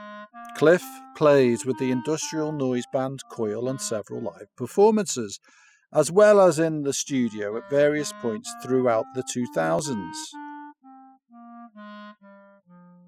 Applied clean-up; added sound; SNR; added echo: classical method spectral subtraction.